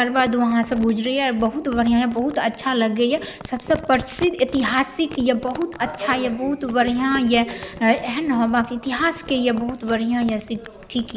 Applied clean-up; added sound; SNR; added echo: none; Crumpling, crinkling; 18 dB; none.